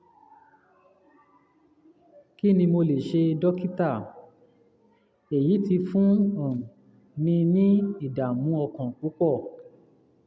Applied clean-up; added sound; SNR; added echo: none; none; none; none.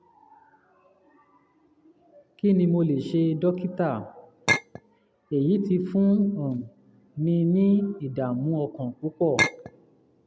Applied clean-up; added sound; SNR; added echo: none; Chink, clink; 1 dB; none.